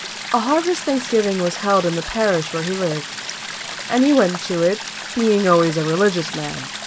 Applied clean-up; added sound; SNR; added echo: none; Stream; 10 dB; none.